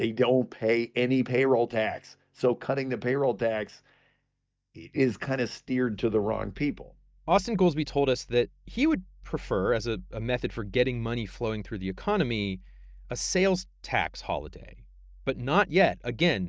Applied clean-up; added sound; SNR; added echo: neural mask model DeepFilterNet 3.